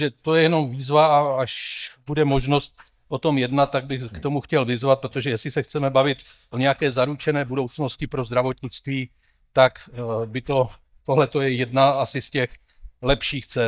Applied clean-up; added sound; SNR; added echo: neural mask model DeepFilterNet 3.